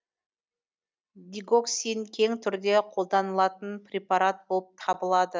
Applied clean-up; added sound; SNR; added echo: none; none; none; none.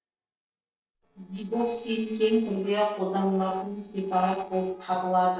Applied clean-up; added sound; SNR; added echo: neural separator model SepFormer DNS4.